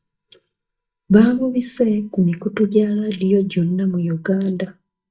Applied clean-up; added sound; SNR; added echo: neural mask model DeepFilterNet 3.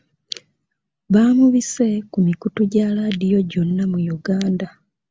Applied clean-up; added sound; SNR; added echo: none; none; none; none.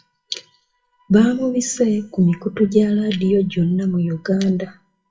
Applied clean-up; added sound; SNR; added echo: classical method WPE with log-MMSE.